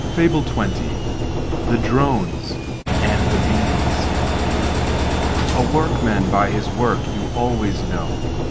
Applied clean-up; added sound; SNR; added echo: none; Engine; -3 dB; none.